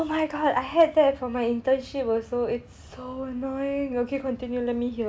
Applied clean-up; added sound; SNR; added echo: none; none; none; none.